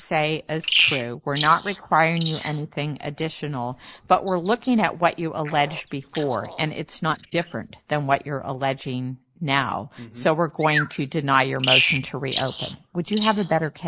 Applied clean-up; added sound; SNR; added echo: neural mask model Resemble Enhance denoiser.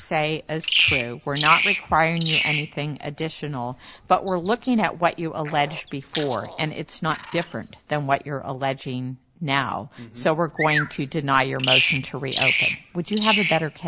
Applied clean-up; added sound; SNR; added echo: none; Bird vocalization, bird call, bird song; 3 dB; none.